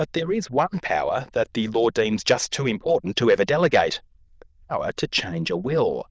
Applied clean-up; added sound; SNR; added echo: neural diffusion model UNIVERSE++.